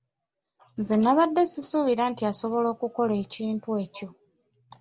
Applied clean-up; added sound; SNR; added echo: none; none; none; none.